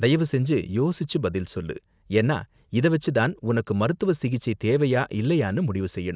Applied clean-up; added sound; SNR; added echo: none; none; none; none.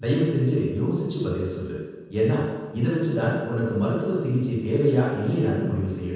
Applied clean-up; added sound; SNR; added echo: none; none; none; reverberation time 1.2 s.